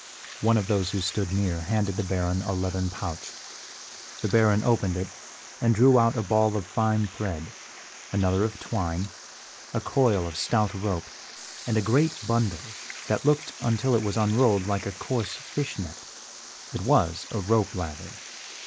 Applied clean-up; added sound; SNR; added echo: neural mask model Resemble Enhance denoiser.